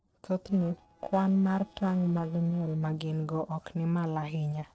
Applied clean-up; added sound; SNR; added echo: neural separator model SepFormer DNS4.